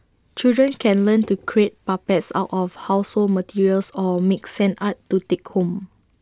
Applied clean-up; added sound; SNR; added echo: none; none; none; none.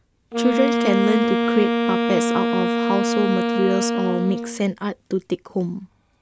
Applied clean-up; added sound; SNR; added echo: none; Wind instrument, woodwind instrument; -1 dB; none.